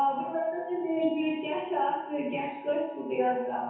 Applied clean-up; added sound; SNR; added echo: none; Alarm; 19 dB; reverberation time 0.9 s.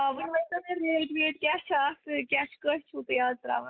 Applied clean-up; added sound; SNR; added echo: none; none; none; none.